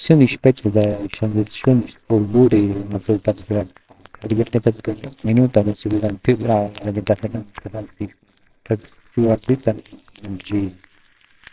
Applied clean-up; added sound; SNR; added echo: neural separator model SepFormer WHAMR!.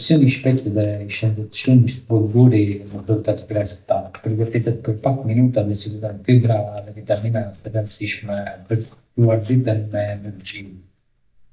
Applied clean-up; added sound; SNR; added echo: neural mask model DeepFilterNet 3.